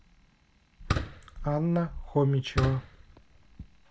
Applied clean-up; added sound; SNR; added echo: none; Fireworks; 5 dB; none.